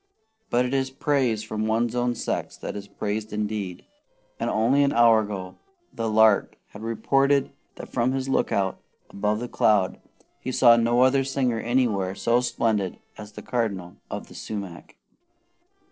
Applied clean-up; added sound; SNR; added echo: neural separator model SepFormer DNS4.